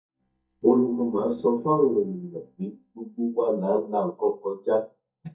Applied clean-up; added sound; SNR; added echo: neural mask model DeepFilterNet 3.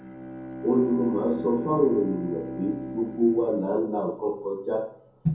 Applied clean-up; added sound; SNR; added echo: none; Bowed string instrument; 11 dB; reverberation time 0.6 s.